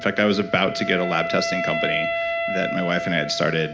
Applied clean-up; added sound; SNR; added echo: none; Wind instrument, woodwind instrument; 4 dB; none.